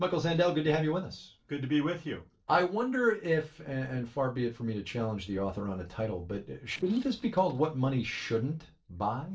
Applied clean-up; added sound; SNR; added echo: neural separator model SepFormer DNS4.